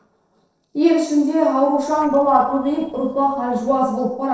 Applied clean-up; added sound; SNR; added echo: neural separator model SepFormer DNS4.